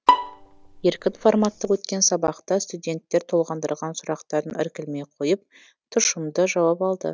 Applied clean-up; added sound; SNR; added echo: none; Bowed string instrument; 2 dB; none.